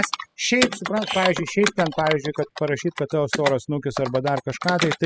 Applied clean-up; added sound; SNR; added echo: classical method spectral subtraction.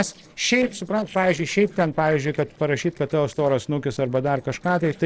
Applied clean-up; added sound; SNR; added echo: neural separator model SepFormer DNS4.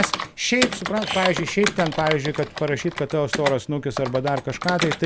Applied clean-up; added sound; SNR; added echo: none; Computer keyboard; 6 dB; none.